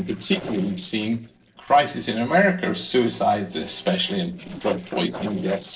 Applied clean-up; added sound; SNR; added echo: neural separator model SepFormer DNS4.